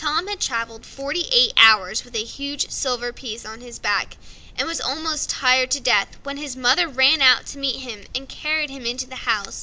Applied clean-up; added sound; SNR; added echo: none; none; none; none.